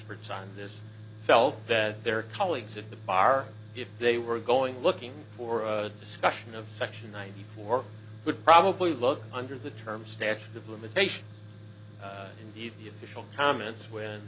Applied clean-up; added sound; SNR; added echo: none; Tools; 16 dB; none.